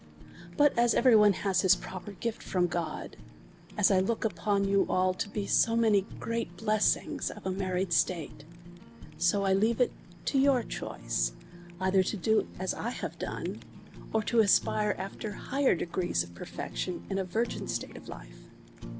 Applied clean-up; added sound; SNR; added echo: none; Fire; 15 dB; none.